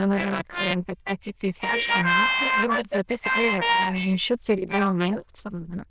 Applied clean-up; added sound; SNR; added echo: neural diffusion model UNIVERSE++.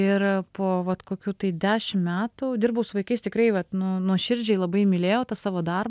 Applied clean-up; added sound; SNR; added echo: none; none; none; none.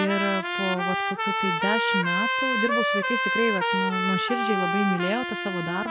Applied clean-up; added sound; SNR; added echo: none; Trumpet; -2 dB; none.